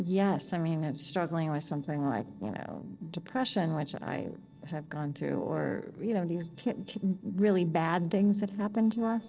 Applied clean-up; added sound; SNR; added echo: neural separator model SepFormer DNS4.